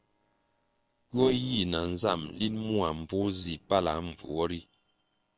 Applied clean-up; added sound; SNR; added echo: neural separator model SepFormer WHAM!.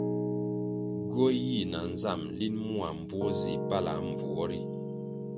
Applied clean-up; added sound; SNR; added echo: none; Piano; 0 dB; none.